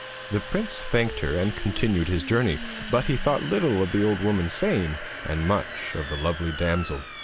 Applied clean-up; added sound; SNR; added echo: none; Domestic sounds, home sounds; 10 dB; none.